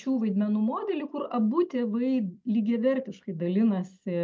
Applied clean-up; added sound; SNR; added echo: none; none; none; none.